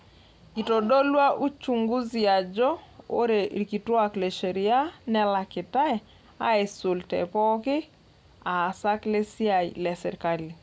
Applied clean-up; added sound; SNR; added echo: none; none; none; none.